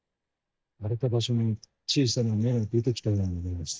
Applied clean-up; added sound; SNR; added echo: neural mask model DeepFilterNet 3.